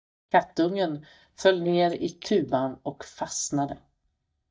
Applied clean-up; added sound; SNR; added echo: neural mask model DeepFilterNet 3.